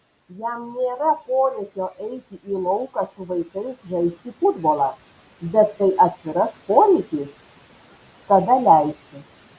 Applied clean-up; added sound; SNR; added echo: none; none; none; none.